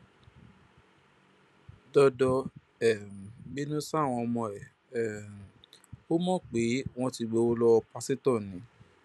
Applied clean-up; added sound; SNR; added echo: none; none; none; none.